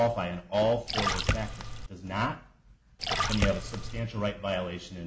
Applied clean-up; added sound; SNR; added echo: none; Splash, splatter; -1 dB; none.